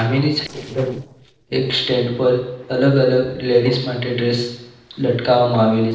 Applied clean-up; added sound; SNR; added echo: neural separator model SepFormer DNS4.